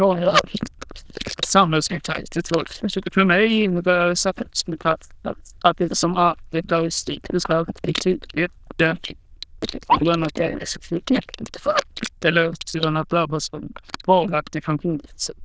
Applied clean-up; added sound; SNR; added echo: neural diffusion model UNIVERSE++.